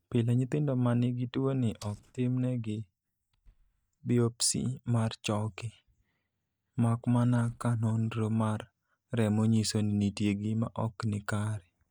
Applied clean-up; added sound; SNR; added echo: neural mask model DeepFilterNet 3.